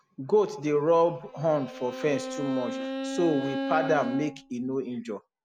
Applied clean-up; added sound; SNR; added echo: none; Bowed string instrument; 7 dB; none.